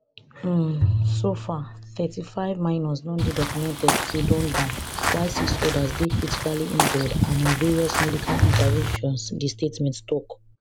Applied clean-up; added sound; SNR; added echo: none; Walk, footsteps / Bird vocalization, bird call, bird song + Bowed string instrument; -1 dB; none.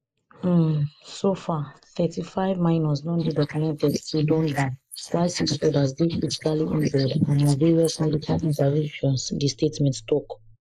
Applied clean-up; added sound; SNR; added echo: neural mask model Resemble Enhance denoiser.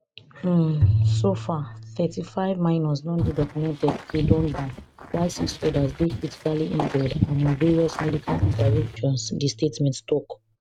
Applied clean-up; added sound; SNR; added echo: neural mask model RNNoise.